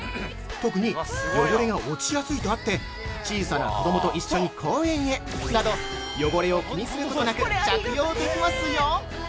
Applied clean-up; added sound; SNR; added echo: none; none; none; none.